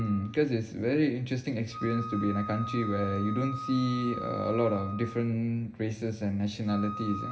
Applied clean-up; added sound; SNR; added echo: none; Wind instrument, woodwind instrument; 11 dB; reverberation time 2.0 s.